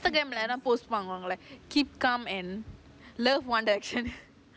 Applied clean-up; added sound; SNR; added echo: none; none; none; none.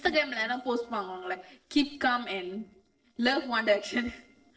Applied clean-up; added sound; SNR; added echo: neural separator model SepFormer DNS4.